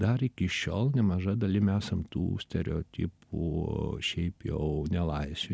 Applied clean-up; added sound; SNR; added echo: none; none; none; none.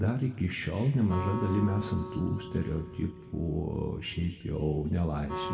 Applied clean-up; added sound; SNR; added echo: none; Acoustic guitar; 12 dB; reverberation time 2.0 s.